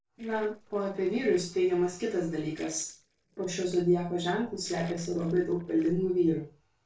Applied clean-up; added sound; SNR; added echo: neural separator model SepFormer DNS4.